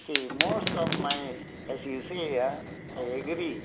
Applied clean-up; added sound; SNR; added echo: none; Fire; 1 dB; none.